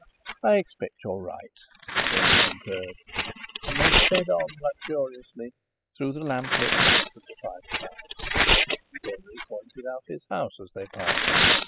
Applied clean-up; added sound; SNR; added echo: classical method spectral subtraction.